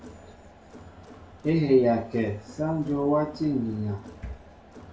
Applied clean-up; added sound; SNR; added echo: none; Crowd; 19 dB; reverberation time 0.4 s.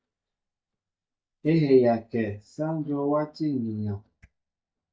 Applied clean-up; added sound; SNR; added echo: neural mask model DeepFilterNet 3.